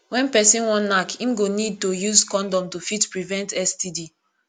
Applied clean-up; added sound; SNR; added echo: none; none; none; none.